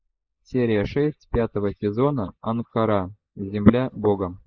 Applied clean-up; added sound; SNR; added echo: neural mask model Resemble Enhance denoiser.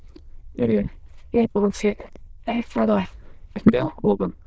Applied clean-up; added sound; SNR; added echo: neural diffusion model UNIVERSE++.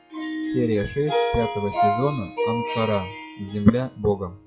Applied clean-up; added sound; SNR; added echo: classical method log-MMSE.